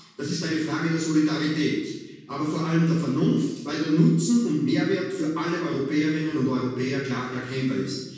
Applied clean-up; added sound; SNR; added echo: none; none; none; reverberation time 1.2 s.